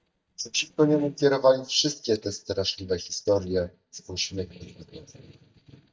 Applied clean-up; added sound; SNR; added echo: neural mask model DeepFilterNet 3.